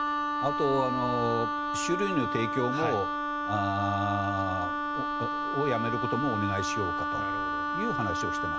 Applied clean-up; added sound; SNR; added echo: none; Wind instrument, woodwind instrument; -1 dB; none.